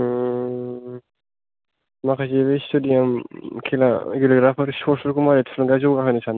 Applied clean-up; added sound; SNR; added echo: none; none; none; none.